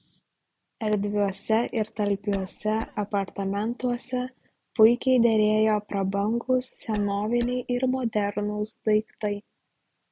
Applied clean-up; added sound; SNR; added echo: none; Cough; 17 dB; none.